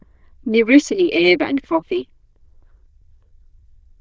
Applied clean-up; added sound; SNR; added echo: neural diffusion model UNIVERSE++.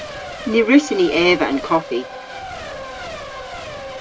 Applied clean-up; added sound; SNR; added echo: none; Race car, auto racing / Accelerating, revving, vroom / Mechanisms; 11 dB; none.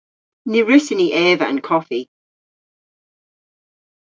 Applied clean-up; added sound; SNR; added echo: none; none; none; none.